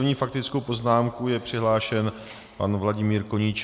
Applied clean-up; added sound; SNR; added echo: none; none; none; none.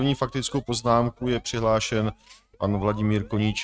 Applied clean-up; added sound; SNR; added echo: neural mask model RNNoise.